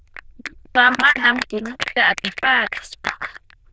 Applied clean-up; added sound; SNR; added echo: neural diffusion model UNIVERSE++.